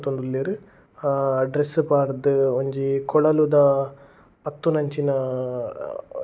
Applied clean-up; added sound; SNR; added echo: none; none; none; none.